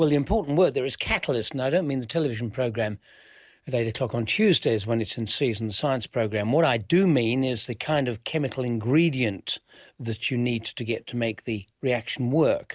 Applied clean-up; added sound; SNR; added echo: none; none; none; none.